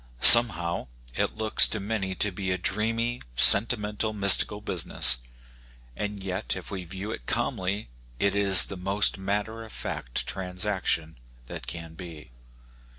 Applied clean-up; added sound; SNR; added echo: none; none; none; none.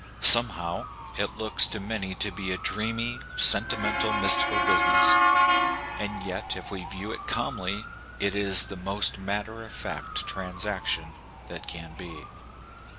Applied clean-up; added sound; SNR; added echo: none; Motor vehicle (road) / Siren; 3 dB; none.